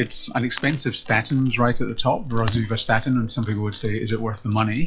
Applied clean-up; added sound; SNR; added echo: classical method log-MMSE.